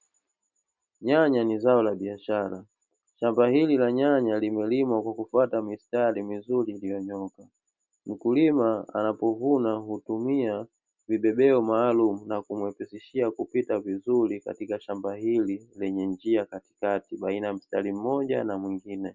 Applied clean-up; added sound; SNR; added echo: none; none; none; none.